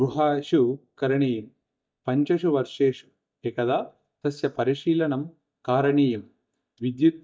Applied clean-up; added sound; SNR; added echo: neural mask model DeepFilterNet 3.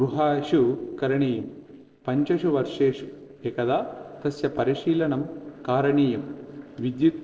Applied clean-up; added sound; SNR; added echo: neural separator model SepFormer DNS4.